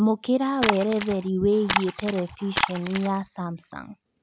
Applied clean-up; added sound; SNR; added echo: none; Splash, splatter; 5 dB; none.